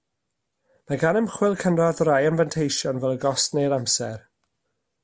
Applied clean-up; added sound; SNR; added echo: none; none; none; none.